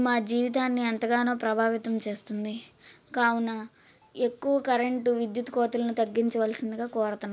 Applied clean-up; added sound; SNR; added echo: none; none; none; none.